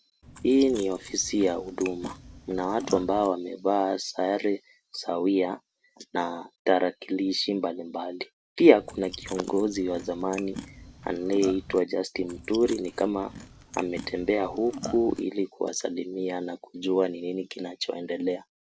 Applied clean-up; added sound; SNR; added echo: none; Chewing, mastication; 15 dB; none.